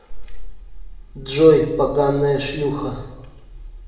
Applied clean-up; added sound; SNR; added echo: none; none; none; reverberation time 0.9 s.